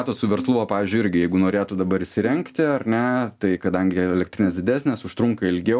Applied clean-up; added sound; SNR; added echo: none; Bowed string instrument; 18 dB; none.